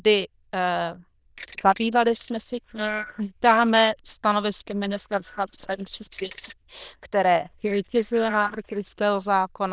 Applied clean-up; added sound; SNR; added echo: neural diffusion model UNIVERSE++.